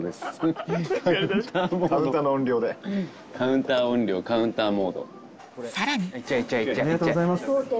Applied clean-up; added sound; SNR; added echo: none; none; none; none.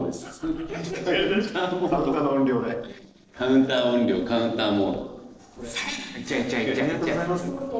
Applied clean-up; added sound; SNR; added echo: neural separator model SepFormer DNS4.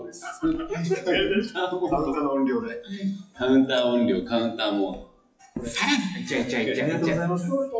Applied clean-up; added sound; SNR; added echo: classical method WPE with log-MMSE.